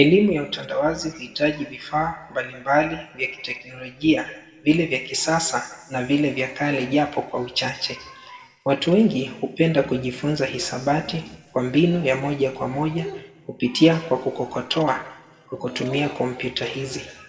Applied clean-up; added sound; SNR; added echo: none; none; none; reverberation time 1.3 s.